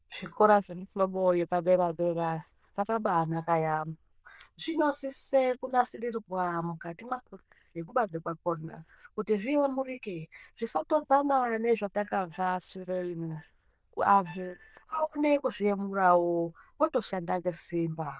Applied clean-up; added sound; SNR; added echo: neural diffusion model UNIVERSE++.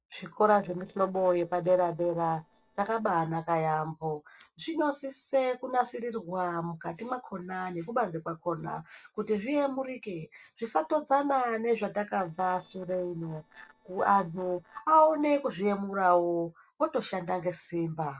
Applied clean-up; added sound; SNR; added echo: neural separator model SepFormer DNS4.